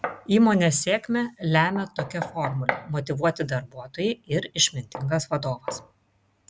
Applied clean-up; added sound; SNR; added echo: none; Knock; 12 dB; none.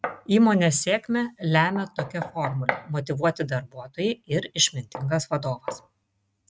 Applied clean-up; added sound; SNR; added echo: neural mask model RNNoise.